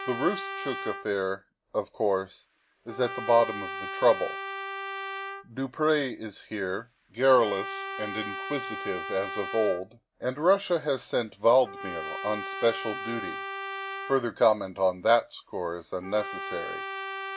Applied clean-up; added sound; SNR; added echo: none; Trumpet; 9 dB; none.